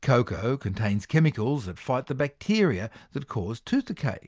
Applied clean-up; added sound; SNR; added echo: none; none; none; none.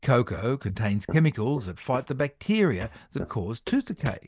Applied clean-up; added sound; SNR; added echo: neural mask model Resemble Enhance denoiser.